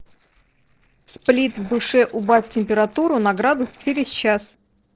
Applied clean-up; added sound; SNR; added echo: neural separator model SepFormer DNS4.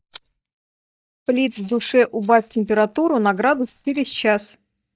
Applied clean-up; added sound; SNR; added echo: neural mask model DeepFilterNet 3.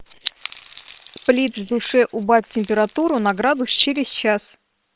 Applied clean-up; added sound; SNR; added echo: neural separator model SepFormer WHAM!.